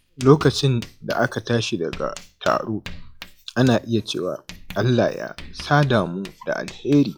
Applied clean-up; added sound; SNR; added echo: classical method log-MMSE.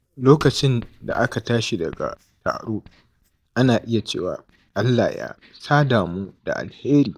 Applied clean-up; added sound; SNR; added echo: neural mask model DeepFilterNet 3.